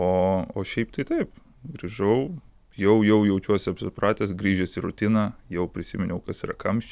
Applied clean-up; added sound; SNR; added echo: none; none; none; none.